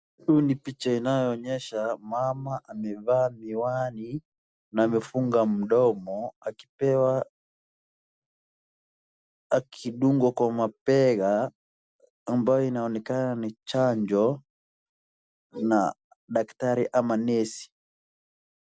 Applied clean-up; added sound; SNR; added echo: none; none; none; none.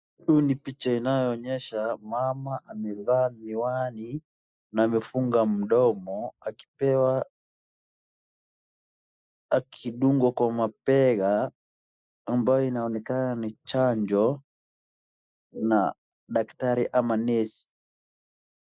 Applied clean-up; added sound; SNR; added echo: neural mask model Resemble Enhance denoiser.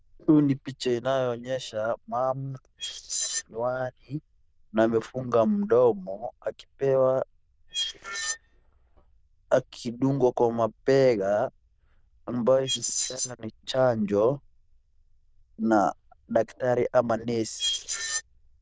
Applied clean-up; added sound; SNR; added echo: neural diffusion model UNIVERSE++.